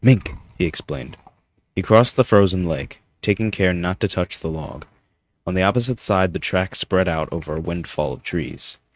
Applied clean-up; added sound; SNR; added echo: neural mask model RNNoise.